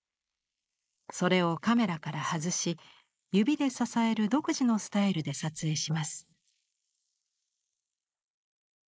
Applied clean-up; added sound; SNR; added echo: neural mask model Resemble Enhance denoiser.